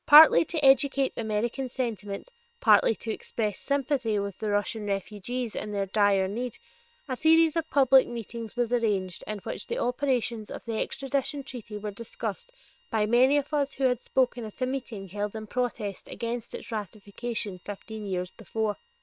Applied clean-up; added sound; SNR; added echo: neural separator model SepFormer WHAM!.